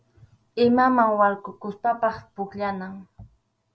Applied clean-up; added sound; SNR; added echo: none; none; none; none.